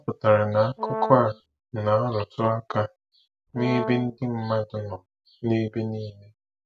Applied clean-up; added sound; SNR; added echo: none; Brass instrument; 7 dB; none.